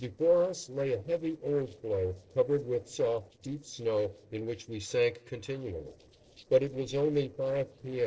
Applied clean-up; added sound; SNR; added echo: neural separator model SepFormer DNS4.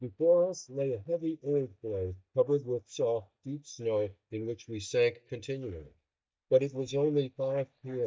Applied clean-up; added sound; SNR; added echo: neural mask model DeepFilterNet 3.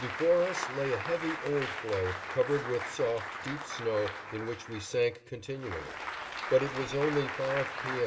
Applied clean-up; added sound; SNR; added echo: none; Applause; 7 dB; reverberation time 0.3 s.